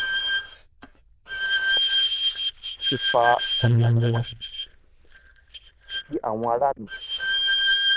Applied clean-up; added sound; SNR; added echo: neural diffusion model UNIVERSE++.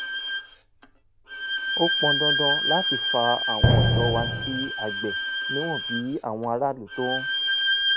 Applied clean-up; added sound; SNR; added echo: none; Bowed string instrument + Drum; -4 dB; none.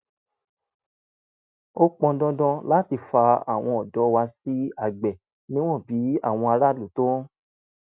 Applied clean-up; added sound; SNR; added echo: none; none; none; none.